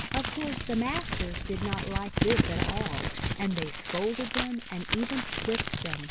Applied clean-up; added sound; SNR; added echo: none; Crumpling, crinkling; -1 dB; none.